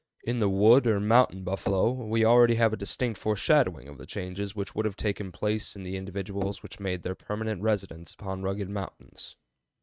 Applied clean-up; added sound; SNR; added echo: neural mask model RNNoise.